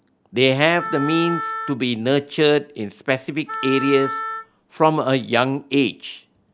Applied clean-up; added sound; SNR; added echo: none; Wind instrument, woodwind instrument; 9 dB; none.